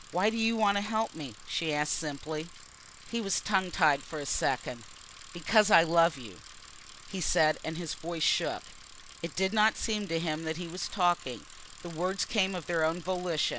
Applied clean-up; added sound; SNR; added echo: none; Bicycle; 19 dB; none.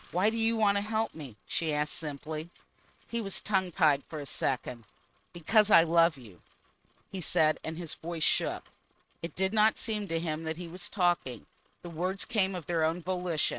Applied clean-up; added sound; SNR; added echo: neural mask model RNNoise.